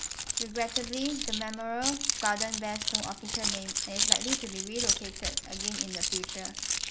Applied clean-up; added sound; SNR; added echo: none; Keys jangling; -4 dB; none.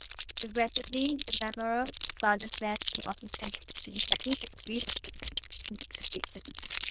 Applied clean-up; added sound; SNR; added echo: neural diffusion model UNIVERSE++.